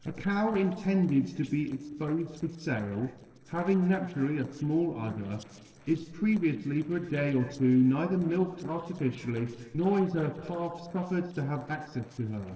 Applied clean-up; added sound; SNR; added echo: neural separator model SepFormer DNS4.